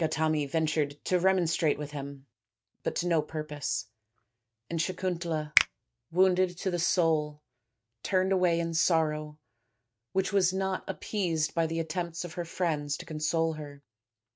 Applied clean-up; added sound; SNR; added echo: neural mask model RNNoise.